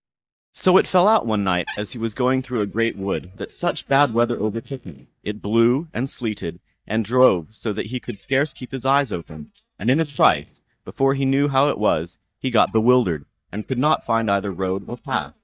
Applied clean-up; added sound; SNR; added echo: neural mask model DeepFilterNet 3.